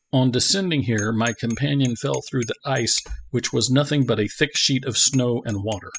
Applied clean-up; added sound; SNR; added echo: classical method spectral subtraction.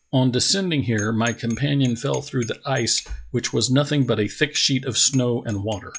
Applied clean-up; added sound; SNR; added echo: classical method log-MMSE.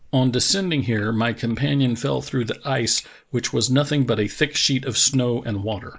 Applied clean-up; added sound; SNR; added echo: neural mask model Resemble Enhance denoiser.